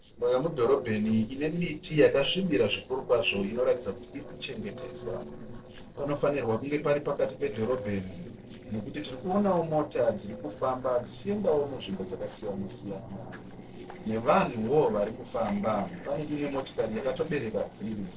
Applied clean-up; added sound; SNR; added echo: neural separator model SepFormer DNS4.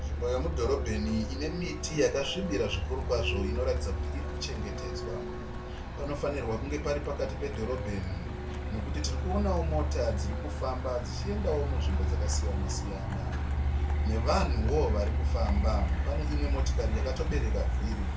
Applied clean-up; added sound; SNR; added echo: none; Truck; -3 dB; reverberation time 0.2 s.